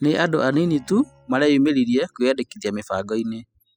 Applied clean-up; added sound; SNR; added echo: classical method spectral subtraction.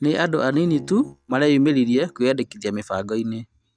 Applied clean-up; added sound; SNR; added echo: neural mask model DeepFilterNet 3.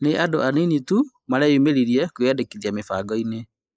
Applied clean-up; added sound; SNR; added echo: neural mask model Resemble Enhance denoiser.